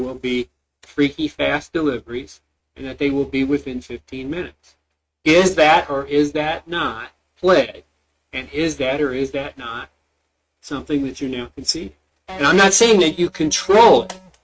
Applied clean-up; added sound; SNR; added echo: neural mask model RNNoise.